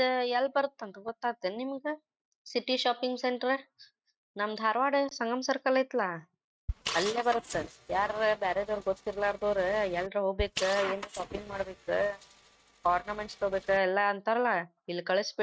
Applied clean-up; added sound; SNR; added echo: neural mask model RNNoise.